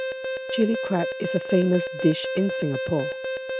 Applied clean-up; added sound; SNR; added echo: none; Alarm; 4 dB; none.